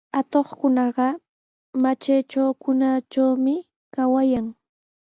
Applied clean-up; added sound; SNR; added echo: none; none; none; none.